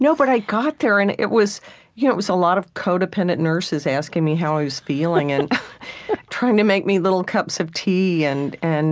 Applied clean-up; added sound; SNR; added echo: none; none; none; none.